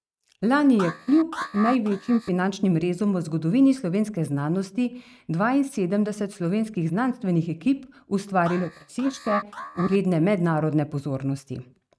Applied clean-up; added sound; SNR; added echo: neural mask model RNNoise.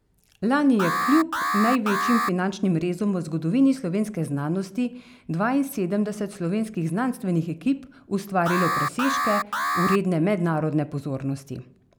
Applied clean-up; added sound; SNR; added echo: none; Alarm; 1 dB; none.